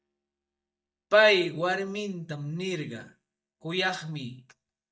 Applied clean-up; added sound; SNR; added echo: neural mask model DeepFilterNet 3.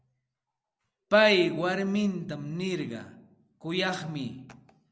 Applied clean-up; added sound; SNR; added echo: none; none; none; none.